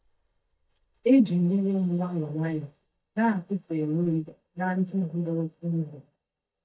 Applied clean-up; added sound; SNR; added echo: neural mask model DeepFilterNet 3.